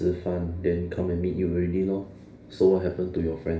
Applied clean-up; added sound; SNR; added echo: none; none; none; reverberation time 0.5 s.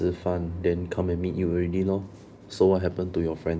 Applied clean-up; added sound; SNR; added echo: none; none; none; none.